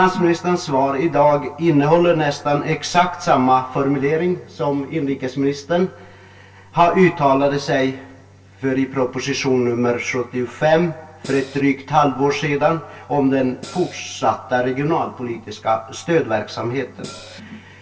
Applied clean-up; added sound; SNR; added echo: none; Cymbal; 16 dB; reverberation time 0.2 s.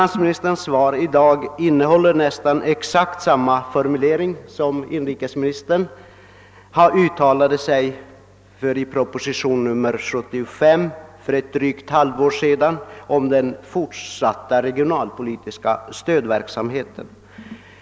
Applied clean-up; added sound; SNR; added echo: none; none; none; none.